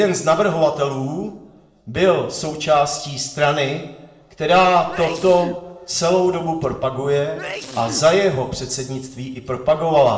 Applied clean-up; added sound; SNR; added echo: neural separator model SepFormer DNS4.